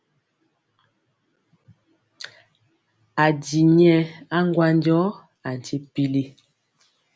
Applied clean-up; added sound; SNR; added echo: none; none; none; none.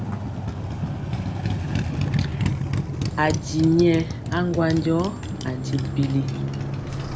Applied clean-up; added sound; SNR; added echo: none; Motorcycle; 1 dB; none.